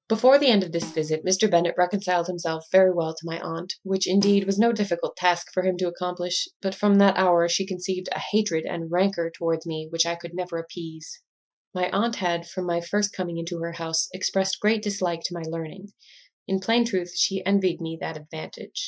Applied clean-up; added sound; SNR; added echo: classical method Wiener filter.